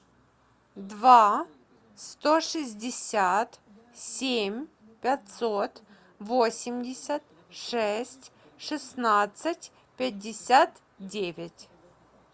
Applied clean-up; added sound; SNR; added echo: none; none; none; none.